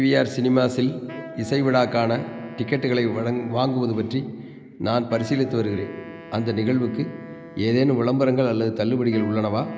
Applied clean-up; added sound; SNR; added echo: none; Wind instrument, woodwind instrument; 19 dB; none.